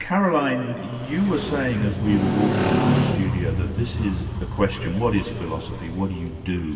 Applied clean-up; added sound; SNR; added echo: none; Motorcycle; 2 dB; reverberation time 2.4 s.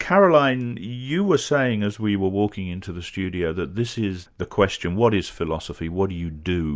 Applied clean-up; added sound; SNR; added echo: none; none; none; none.